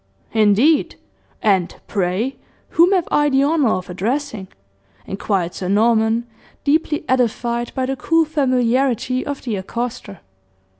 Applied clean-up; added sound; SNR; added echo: none; none; none; none.